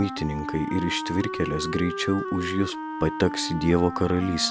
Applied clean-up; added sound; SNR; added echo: none; Wind instrument, woodwind instrument; 7 dB; none.